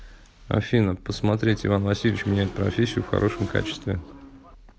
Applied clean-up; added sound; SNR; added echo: none; Motorcycle / Engine; 15 dB; none.